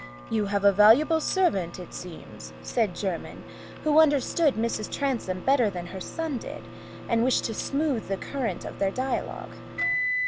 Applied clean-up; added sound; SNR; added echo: none; Microwave oven; 11 dB; none.